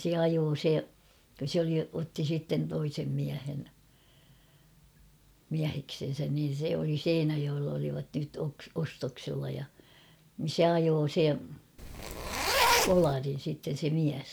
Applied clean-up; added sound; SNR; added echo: none; Zipper (clothing); -3 dB; none.